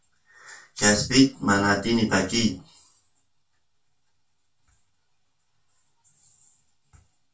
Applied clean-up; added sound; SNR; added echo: none; none; none; reverberation time 0.2 s.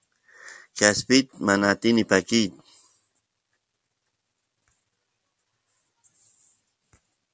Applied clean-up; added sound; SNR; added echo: none; none; none; none.